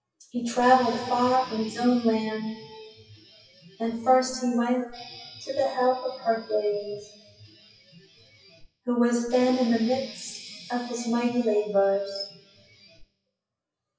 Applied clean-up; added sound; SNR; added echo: classical method WPE with log-MMSE.